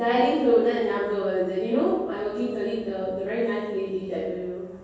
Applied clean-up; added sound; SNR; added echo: none; none; none; reverberation time 1.3 s.